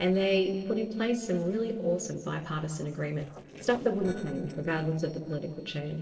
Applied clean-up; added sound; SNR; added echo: neural separator model SepFormer DNS4.